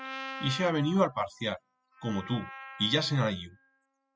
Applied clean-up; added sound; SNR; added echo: classical method spectral subtraction.